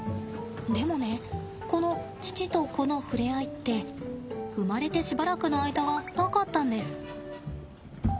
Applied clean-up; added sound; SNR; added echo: none; Sliding door; 12 dB; none.